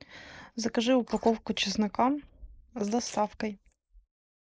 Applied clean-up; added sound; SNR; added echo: neural mask model Resemble Enhance denoiser.